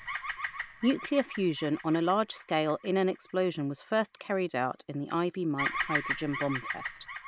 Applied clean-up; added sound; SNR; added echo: none; Bird vocalization, bird call, bird song; 8 dB; none.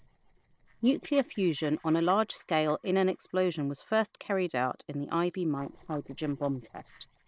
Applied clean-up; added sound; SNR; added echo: neural separator model SepFormer DNS4.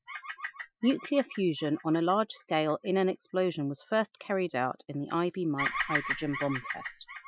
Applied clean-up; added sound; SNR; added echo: classical method Wiener filter.